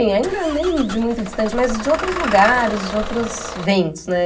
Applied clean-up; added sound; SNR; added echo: none; Engine starting / Bus; 8 dB; reverberation time 0.4 s.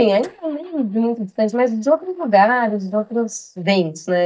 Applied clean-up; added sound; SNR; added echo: neural mask model DeepFilterNet 3.